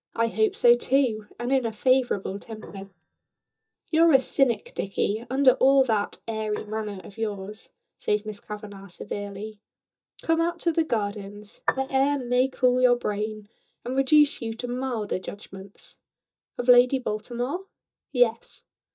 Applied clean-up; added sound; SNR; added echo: neural mask model DeepFilterNet 3.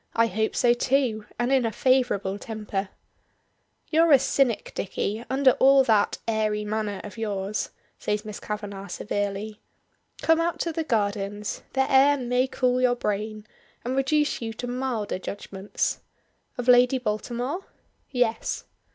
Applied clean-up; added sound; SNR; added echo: none; none; none; none.